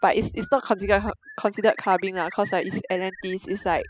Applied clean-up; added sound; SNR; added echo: classical method spectral subtraction.